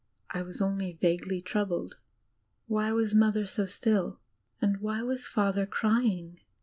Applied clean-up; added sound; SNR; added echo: none; none; none; none.